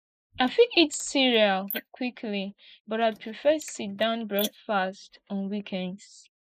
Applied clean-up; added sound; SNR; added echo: neural mask model Resemble Enhance denoiser.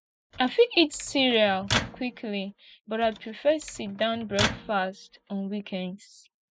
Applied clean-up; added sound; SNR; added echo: none; Microwave oven; 7 dB; none.